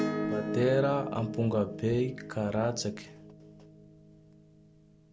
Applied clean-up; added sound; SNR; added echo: none; Acoustic guitar / Strum; 7 dB; none.